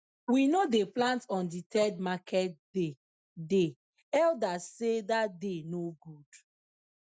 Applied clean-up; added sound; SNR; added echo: none; none; none; none.